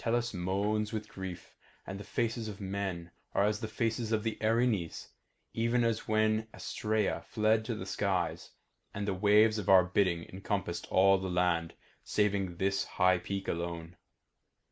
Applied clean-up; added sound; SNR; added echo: none; none; none; none.